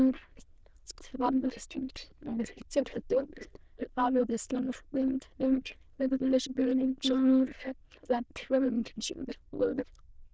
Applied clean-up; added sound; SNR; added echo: neural diffusion model UNIVERSE++.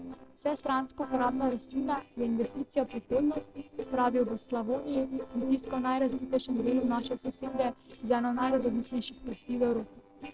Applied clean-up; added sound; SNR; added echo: neural separator model SepFormer DNS4.